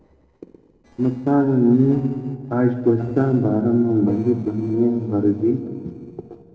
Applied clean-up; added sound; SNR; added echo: neural separator model SepFormer DNS4.